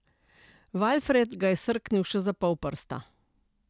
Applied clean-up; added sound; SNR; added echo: none; none; none; none.